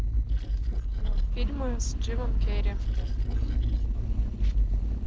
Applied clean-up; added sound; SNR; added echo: neural separator model SepFormer DNS4.